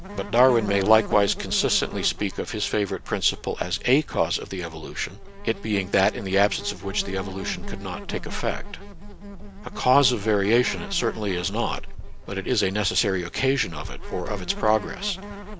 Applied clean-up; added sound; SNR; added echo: none; Insect; 8 dB; none.